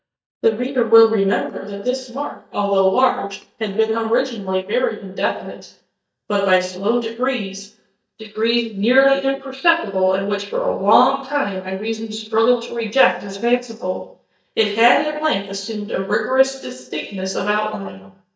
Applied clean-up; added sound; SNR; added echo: neural mask model DeepFilterNet 3.